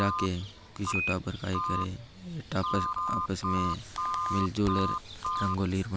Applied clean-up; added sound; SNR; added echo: none; Telephone; 2 dB; none.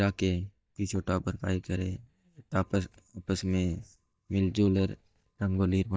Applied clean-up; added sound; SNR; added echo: neural mask model DeepFilterNet 3.